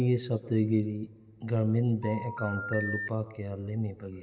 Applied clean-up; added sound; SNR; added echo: none; Telephone; 8 dB; reverberation time 1.7 s.